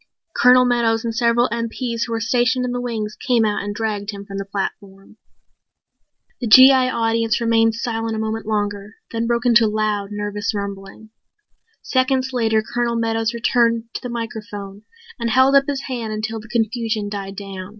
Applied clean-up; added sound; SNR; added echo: none; none; none; none.